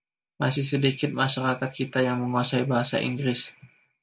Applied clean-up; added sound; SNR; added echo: none; none; none; none.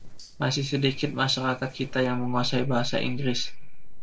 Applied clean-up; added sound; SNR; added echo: neural separator model SepFormer DNS4.